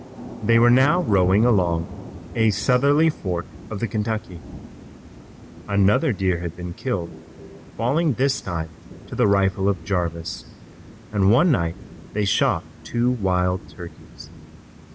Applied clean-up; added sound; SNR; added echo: none; Thunder / Rain; 15 dB; none.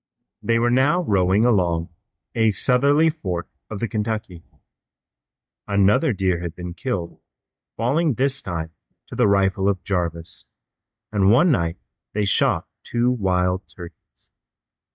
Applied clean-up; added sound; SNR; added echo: neural mask model DeepFilterNet 3.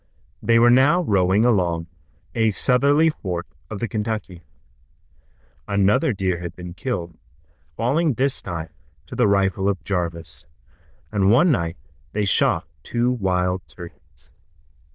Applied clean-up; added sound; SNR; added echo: neural diffusion model UNIVERSE++.